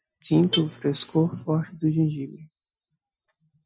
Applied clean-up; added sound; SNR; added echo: classical method Wiener filter.